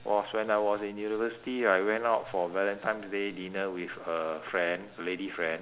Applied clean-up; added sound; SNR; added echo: none; none; none; none.